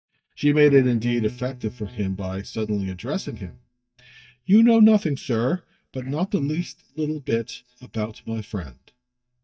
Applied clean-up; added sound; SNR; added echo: neural mask model DeepFilterNet 3.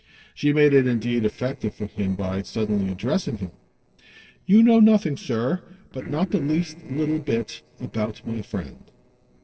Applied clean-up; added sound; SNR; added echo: neural separator model SepFormer DNS4.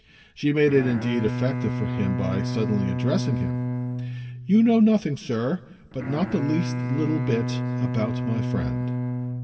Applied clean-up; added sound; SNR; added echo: none; Bowed string instrument; 3 dB; reverberation time 1.3 s.